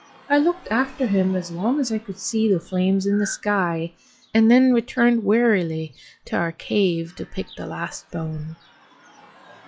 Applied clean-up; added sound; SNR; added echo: classical method log-MMSE.